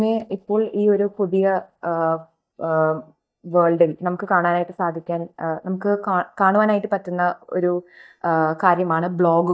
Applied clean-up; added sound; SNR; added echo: neural mask model DeepFilterNet 3.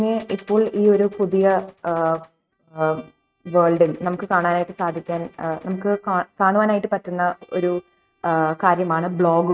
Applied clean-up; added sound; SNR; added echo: neural mask model RNNoise.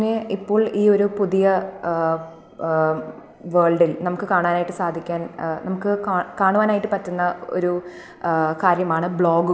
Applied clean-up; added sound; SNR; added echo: none; none; none; none.